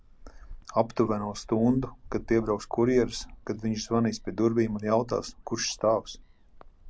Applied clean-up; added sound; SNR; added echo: none; Gull, seagull; 18 dB; none.